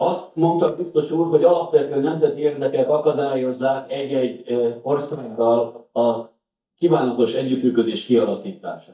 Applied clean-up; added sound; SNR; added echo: neural mask model DeepFilterNet 3.